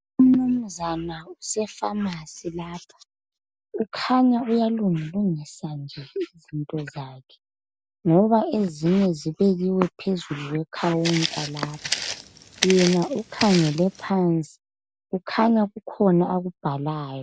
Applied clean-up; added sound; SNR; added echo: none; Walk, footsteps; 7 dB; none.